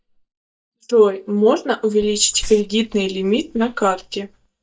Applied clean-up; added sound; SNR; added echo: neural mask model DeepFilterNet 3.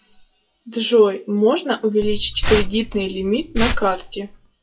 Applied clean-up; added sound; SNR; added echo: classical method WPE with log-MMSE.